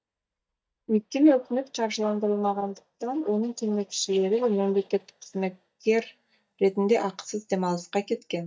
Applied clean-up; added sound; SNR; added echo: neural mask model DeepFilterNet 3.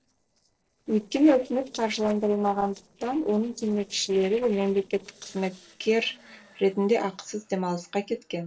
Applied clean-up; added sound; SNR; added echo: neural separator model SepFormer DNS4.